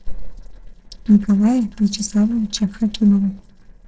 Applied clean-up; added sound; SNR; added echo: neural separator model SepFormer DNS4.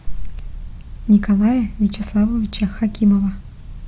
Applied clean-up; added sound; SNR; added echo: none; none; none; none.